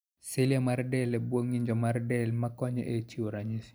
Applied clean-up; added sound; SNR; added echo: none; none; none; none.